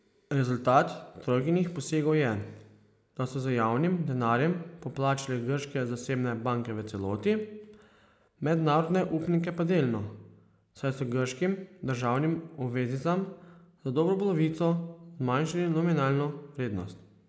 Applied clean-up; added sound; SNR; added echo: none; none; none; none.